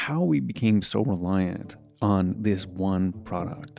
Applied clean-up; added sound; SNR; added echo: none; none; none; none.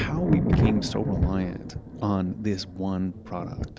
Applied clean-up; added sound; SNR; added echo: none; Thunder; 0 dB; none.